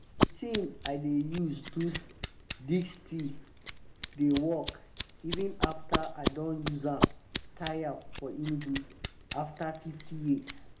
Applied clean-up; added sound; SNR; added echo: none; Scissors; -2 dB; reverberation time 0.4 s.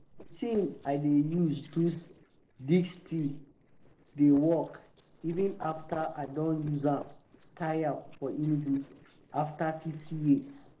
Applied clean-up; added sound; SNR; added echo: neural separator model SepFormer DNS4.